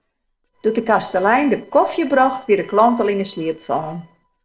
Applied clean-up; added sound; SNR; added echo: neural separator model SepFormer DNS4.